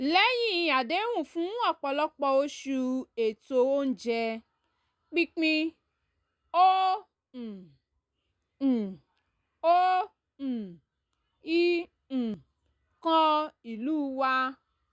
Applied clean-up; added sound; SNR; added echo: none; none; none; none.